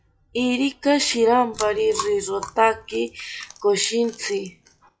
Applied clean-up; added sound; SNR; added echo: classical method log-MMSE.